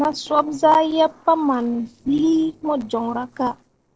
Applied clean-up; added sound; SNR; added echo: neural separator model SepFormer DNS4.